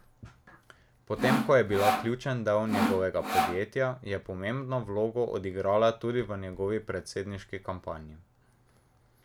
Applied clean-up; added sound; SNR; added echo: none; Sawing; -1 dB; none.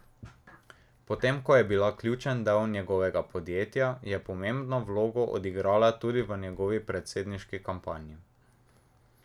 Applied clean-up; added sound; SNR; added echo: none; none; none; none.